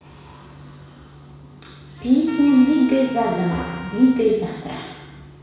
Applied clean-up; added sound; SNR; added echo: none; Trumpet; 19 dB; reverberation time 1.1 s.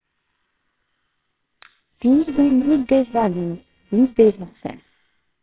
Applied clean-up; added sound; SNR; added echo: neural separator model SepFormer WHAMR!.